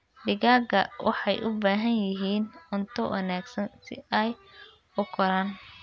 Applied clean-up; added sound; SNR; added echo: none; none; none; none.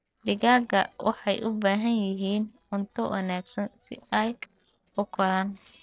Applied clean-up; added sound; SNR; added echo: neural separator model SepFormer DNS4.